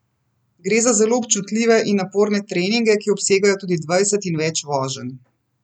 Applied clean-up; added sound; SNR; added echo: none; none; none; none.